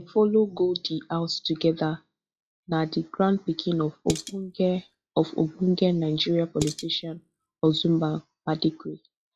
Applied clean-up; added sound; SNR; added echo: classical method log-MMSE.